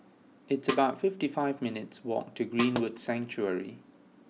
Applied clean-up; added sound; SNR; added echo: none; Snare drum + Explosion; 10 dB; none.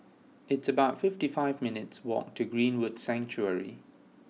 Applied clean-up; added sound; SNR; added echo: none; none; none; none.